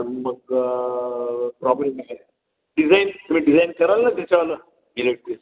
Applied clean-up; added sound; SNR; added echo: none; none; none; none.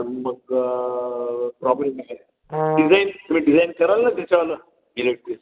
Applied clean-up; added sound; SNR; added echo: none; Brass instrument; 3 dB; none.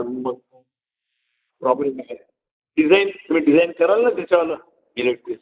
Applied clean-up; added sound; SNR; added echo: neural mask model Resemble Enhance denoiser.